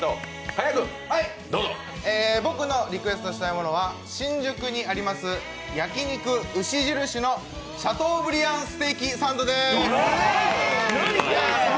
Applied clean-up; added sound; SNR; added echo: none; none; none; none.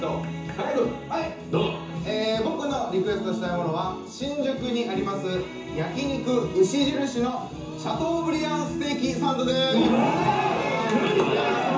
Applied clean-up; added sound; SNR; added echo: none; none; none; reverberation time 0.6 s.